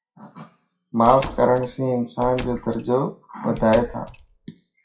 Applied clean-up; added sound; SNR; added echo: classical method WPE with log-MMSE.